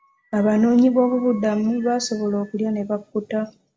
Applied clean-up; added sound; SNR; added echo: none; none; none; none.